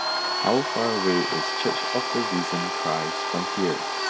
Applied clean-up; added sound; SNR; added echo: none; Domestic sounds, home sounds; -1 dB; none.